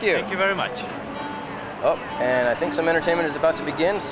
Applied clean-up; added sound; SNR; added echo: none; none; none; none.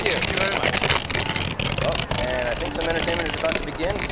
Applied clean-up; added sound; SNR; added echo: none; Tearing; -4 dB; none.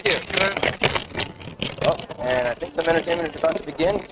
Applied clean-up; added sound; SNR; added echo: neural mask model RNNoise.